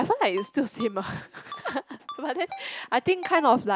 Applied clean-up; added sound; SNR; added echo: none; Ringtone; 17 dB; none.